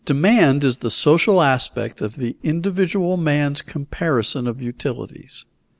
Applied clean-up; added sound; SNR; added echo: none; none; none; none.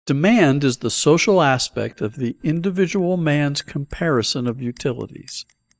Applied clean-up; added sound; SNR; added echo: neural mask model DeepFilterNet 3.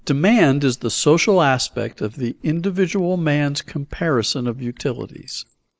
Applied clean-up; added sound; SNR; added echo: neural mask model Resemble Enhance denoiser.